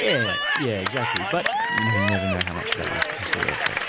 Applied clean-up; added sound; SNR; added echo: none; Cheering / Clapping; -2 dB; none.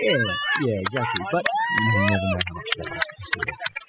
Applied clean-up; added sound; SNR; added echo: classical method spectral subtraction.